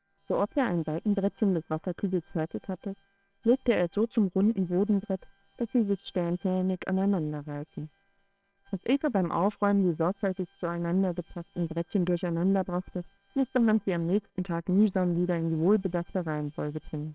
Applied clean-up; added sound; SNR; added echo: neural separator model SepFormer WHAMR!.